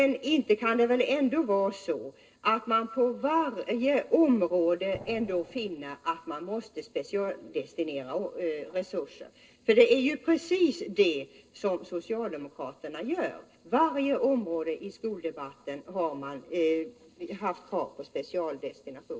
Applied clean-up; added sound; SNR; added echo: neural separator model SepFormer DNS4.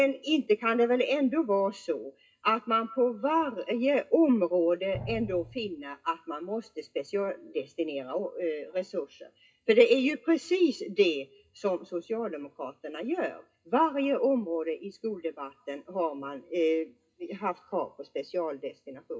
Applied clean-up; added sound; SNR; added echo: classical method WPE with log-MMSE.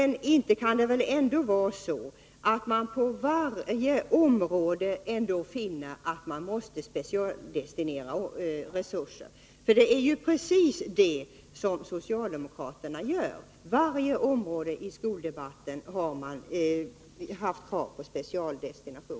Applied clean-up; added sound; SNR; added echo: none; none; none; none.